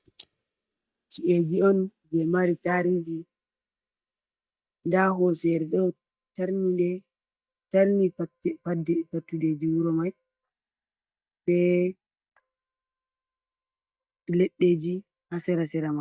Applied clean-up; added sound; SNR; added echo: neural mask model DeepFilterNet 3.